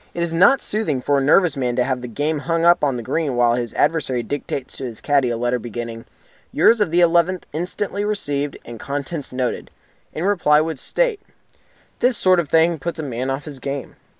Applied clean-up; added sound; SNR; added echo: none; none; none; none.